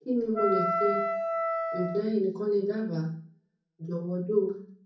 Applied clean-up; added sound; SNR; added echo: none; Wind instrument, woodwind instrument; 0 dB; reverberation time 0.6 s.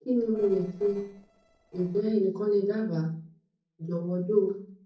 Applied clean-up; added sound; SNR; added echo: neural separator model SepFormer DNS4.